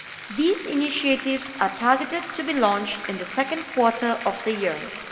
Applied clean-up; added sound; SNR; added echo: none; Bathtub (filling or washing); 12 dB; reverberation time 2.5 s.